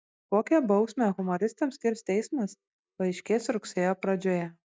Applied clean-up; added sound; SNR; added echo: neural mask model DeepFilterNet 3.